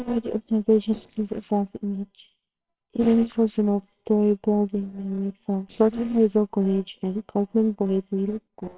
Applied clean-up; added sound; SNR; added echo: neural separator model SepFormer WHAMR!.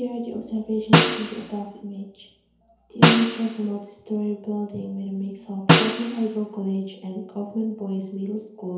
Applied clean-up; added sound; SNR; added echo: none; Snare drum; -4 dB; reverberation time 2.2 s.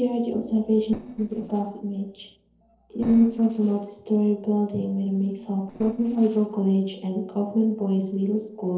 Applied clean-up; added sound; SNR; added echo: neural separator model SepFormer DNS4.